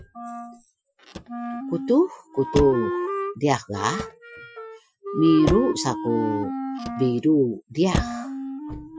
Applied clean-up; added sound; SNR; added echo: classical method Wiener filter.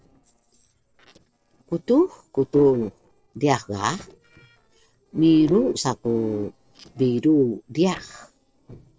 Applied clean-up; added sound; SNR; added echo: neural separator model SepFormer DNS4.